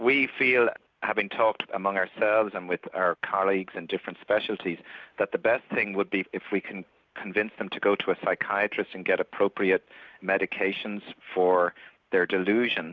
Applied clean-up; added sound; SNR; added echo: none; none; none; none.